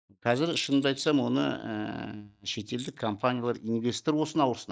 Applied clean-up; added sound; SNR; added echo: neural mask model DeepFilterNet 3.